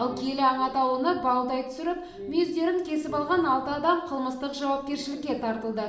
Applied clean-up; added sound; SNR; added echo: none; none; none; reverberation time 0.9 s.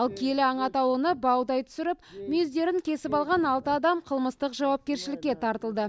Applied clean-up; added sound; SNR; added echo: none; none; none; none.